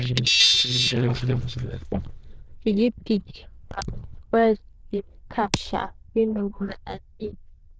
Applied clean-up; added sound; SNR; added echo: neural diffusion model UNIVERSE++.